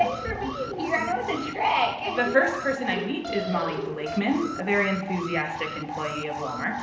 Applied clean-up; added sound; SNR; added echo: none; Alarm; 8 dB; reverberation time 0.8 s.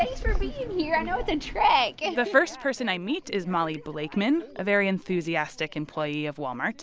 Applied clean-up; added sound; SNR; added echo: none; none; none; none.